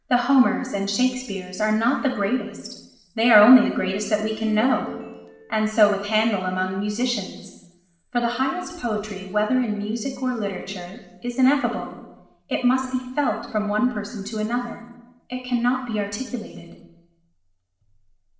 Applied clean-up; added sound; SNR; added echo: neural separator model SepFormer DNS4.